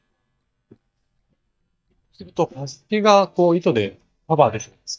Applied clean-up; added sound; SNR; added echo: neural mask model DeepFilterNet 3.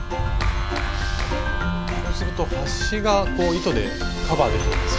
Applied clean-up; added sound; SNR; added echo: none; Clapping + Camera; 0 dB; none.